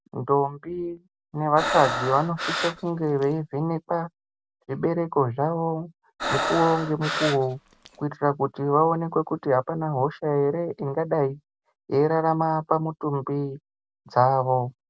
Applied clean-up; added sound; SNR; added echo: none; Breathing; 5 dB; none.